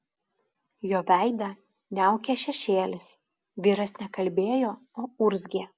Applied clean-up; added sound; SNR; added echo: none; none; none; none.